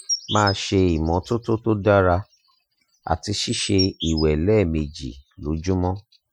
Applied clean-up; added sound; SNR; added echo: classical method Wiener filter.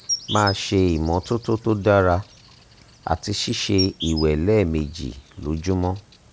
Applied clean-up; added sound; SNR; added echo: none; Insect; 13 dB; none.